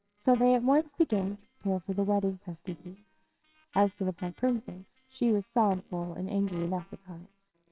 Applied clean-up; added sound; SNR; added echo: neural separator model SepFormer WHAMR!.